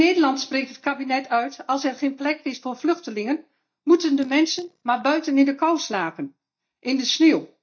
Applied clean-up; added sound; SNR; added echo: neural mask model DeepFilterNet 3.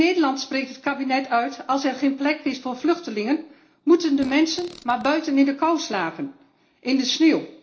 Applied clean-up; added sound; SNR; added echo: neural separator model SepFormer DNS4.